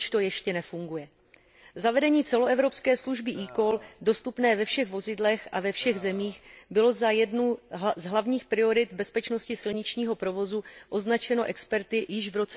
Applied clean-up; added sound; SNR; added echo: none; Burping, eructation; 19 dB; none.